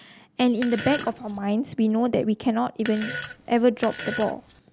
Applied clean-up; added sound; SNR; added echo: none; Fart; 11 dB; none.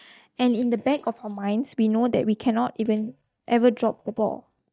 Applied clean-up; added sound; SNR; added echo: neural mask model DeepFilterNet 3.